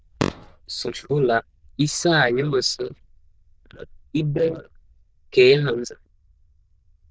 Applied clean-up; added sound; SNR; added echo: neural diffusion model UNIVERSE++.